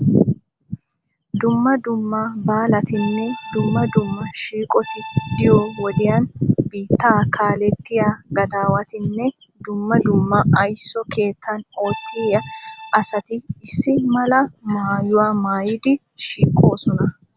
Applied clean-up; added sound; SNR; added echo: none; Accordion; 15 dB; none.